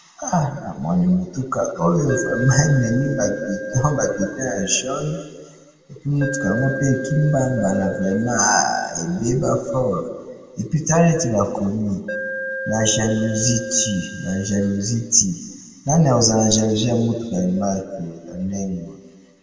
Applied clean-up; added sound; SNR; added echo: none; Alarm; 10 dB; reverberation time 1.6 s.